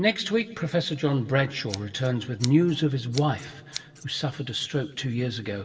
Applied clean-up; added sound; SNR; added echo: none; Scissors; 16 dB; reverberation time 1.6 s.